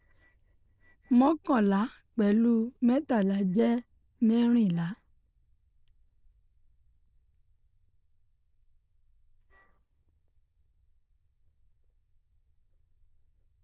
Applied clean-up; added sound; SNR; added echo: neural diffusion model UNIVERSE++.